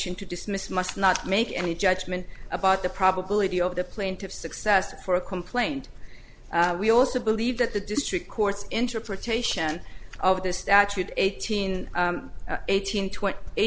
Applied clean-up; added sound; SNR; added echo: none; none; none; none.